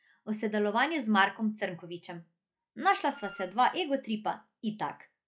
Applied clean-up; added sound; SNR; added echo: classical method log-MMSE.